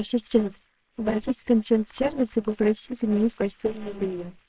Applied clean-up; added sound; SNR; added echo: neural separator model SepFormer WHAMR!.